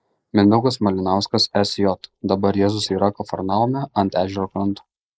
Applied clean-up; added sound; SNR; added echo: neural mask model Resemble Enhance denoiser.